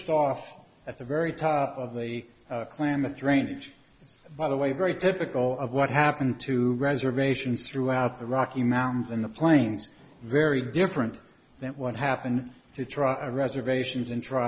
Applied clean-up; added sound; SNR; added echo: none; none; none; none.